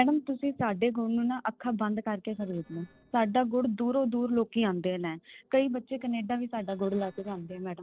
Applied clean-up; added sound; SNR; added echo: neural separator model SepFormer DNS4.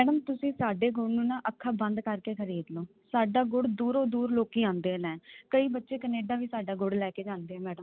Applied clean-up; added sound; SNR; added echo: none; none; none; none.